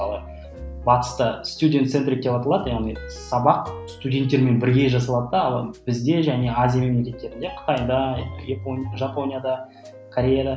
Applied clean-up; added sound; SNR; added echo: none; none; none; none.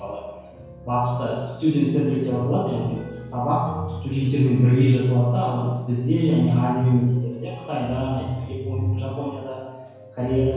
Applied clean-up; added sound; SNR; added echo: none; none; none; reverberation time 1.0 s.